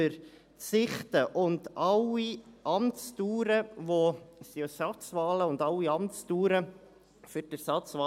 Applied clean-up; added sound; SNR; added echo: none; none; none; none.